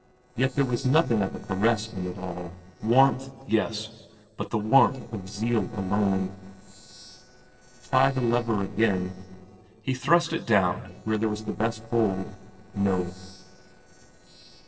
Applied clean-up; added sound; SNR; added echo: neural separator model SepFormer DNS4.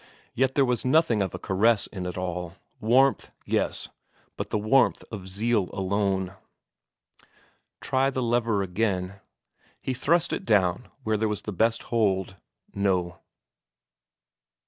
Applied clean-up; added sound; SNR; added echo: none; none; none; none.